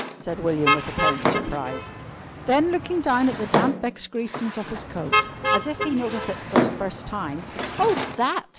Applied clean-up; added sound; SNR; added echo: none; Motor vehicle (road) + Drawer open or close; 0 dB; none.